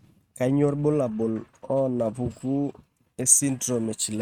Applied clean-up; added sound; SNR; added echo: neural mask model RNNoise.